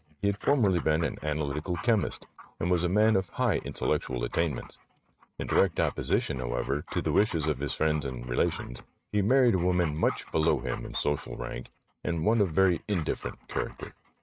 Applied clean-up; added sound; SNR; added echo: neural mask model RNNoise.